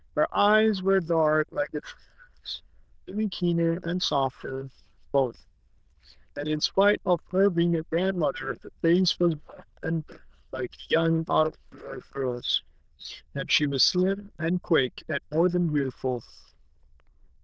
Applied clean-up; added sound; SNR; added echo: neural diffusion model UNIVERSE++.